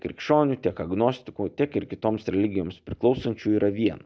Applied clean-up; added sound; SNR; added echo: none; none; none; none.